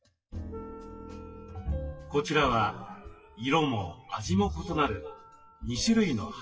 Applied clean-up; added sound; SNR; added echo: classical method WPE with log-MMSE.